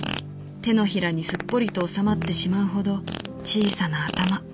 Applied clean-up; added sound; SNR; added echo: none; Fart; 12 dB; none.